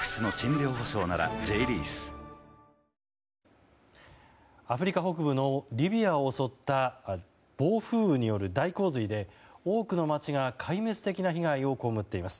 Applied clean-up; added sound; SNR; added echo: none; none; none; none.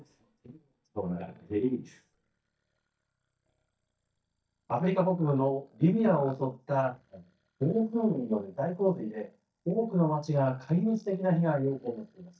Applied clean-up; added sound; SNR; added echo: neural mask model DeepFilterNet 3.